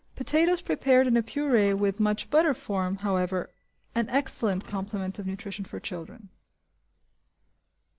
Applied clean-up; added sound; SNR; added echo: neural separator model SepFormer DNS4.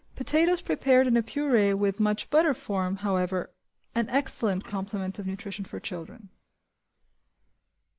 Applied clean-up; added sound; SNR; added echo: neural mask model Resemble Enhance denoiser.